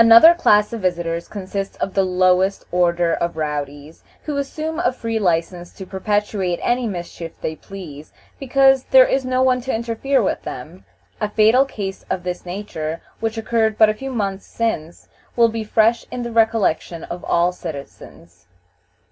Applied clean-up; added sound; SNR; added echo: none; none; none; none.